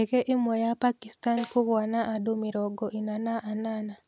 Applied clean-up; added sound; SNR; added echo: none; Snare drum; 18 dB; none.